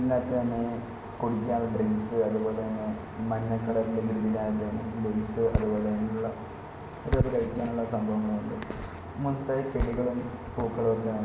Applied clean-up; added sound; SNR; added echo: none; none; none; none.